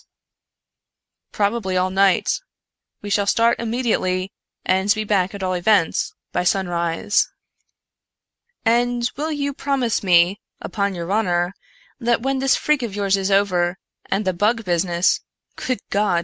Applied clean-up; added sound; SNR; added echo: none; none; none; none.